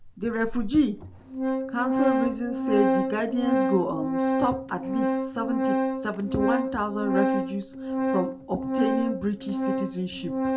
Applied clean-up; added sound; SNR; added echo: none; Organ; -1 dB; reverberation time 0.2 s.